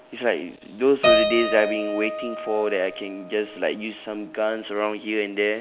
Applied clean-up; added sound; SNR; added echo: none; Keyboard (musical); 3 dB; none.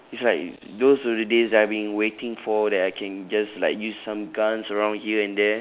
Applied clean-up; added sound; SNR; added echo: none; none; none; none.